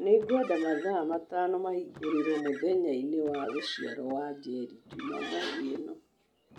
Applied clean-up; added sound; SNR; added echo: none; Car; 15 dB; none.